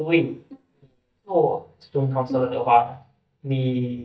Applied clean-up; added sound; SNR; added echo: neural mask model DeepFilterNet 3.